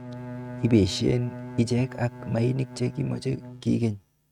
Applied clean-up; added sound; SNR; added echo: neural mask model RNNoise.